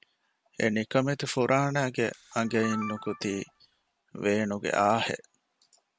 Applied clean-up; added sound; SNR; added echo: none; Camera; 14 dB; none.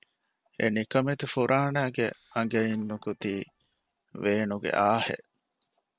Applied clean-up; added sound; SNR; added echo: neural separator model SepFormer DNS4.